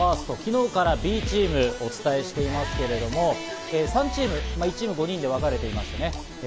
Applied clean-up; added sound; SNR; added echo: none; none; none; none.